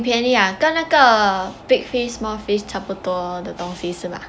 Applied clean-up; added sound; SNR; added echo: none; none; none; none.